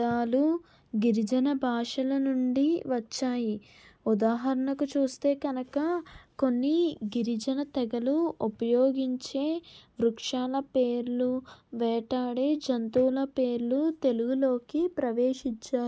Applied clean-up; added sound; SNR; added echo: none; none; none; none.